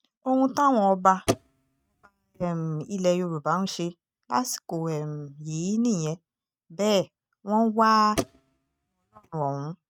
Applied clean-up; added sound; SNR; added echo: neural mask model RNNoise.